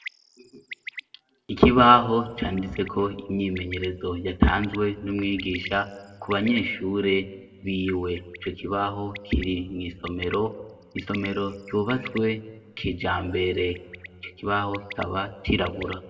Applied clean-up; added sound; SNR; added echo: none; Bird; 19 dB; reverberation time 1.1 s.